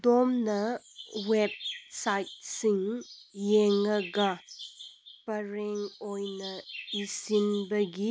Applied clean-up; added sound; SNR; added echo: none; Chirp, tweet; 15 dB; none.